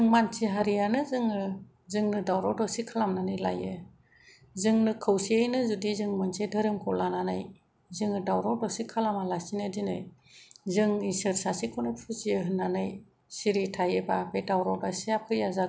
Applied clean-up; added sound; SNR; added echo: none; none; none; none.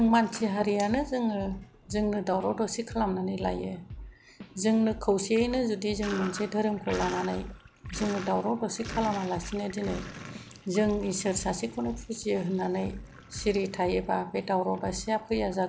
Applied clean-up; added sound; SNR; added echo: none; Drum / Drum kit + Sink (filling or washing); 14 dB; none.